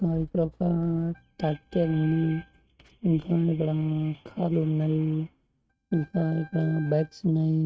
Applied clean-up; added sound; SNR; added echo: neural mask model RNNoise.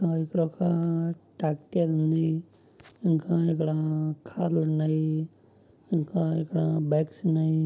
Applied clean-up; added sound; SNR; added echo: none; none; none; none.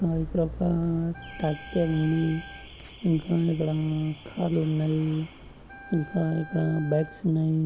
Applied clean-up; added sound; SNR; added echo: none; Alarm / Car + Wind instrument, woodwind instrument; 16 dB; none.